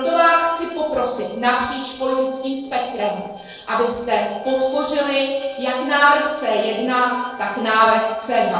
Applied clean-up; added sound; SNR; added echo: neural separator model SepFormer DNS4.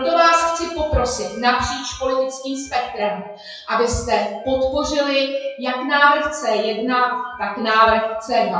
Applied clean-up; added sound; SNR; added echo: classical method WPE with log-MMSE.